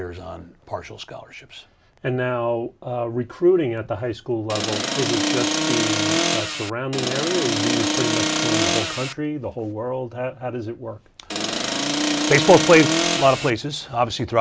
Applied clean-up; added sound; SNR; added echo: none; Accelerating, revving, vroom; -1 dB; none.